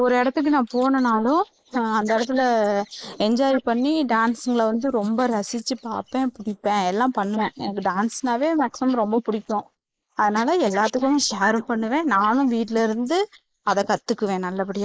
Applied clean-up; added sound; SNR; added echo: neural mask model Resemble Enhance denoiser.